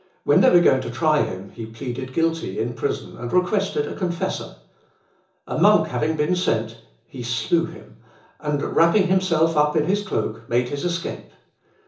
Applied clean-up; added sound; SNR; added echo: none; none; none; reverberation time 0.7 s.